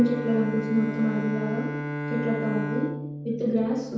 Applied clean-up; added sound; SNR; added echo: none; Bowed string instrument; 6 dB; reverberation time 0.9 s.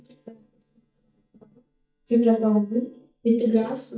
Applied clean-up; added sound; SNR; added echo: neural mask model DeepFilterNet 3.